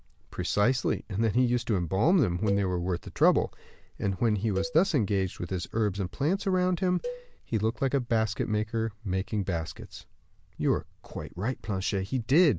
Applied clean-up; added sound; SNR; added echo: none; Cowbell; 16 dB; none.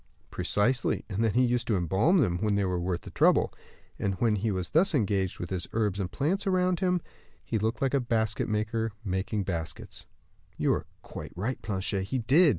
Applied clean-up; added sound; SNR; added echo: none; none; none; none.